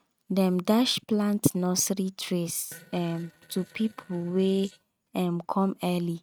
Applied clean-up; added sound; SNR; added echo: neural mask model RNNoise.